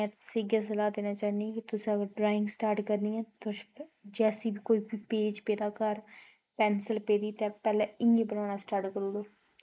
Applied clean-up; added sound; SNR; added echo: neural mask model Resemble Enhance denoiser.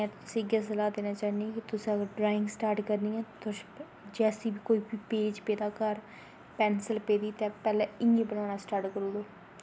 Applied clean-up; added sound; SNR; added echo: none; none; none; none.